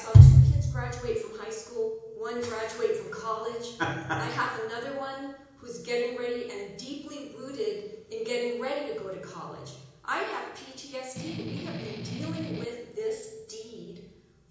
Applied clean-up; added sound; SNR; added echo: none; Strum; 10 dB; reverberation time 1.0 s.